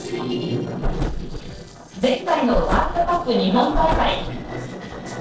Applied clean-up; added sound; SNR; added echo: neural separator model SepFormer DNS4.